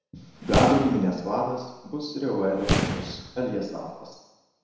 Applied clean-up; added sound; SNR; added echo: none; Boom; 3 dB; reverberation time 1.0 s.